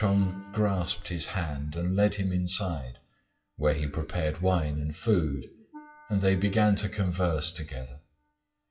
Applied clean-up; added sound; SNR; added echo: classical method WPE with log-MMSE.